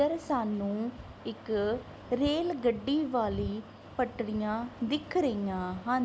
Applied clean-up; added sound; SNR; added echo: none; none; none; none.